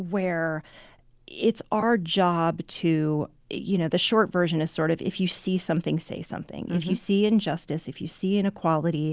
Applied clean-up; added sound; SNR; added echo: none; none; none; none.